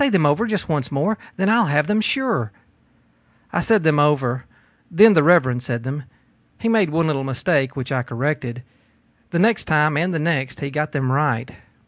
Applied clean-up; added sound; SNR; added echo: none; none; none; none.